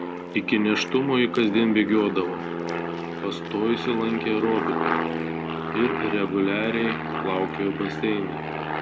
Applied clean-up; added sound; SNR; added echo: none; Aircraft; 4 dB; none.